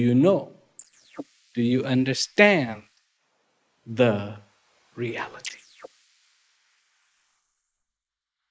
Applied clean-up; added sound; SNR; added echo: neural mask model Resemble Enhance denoiser.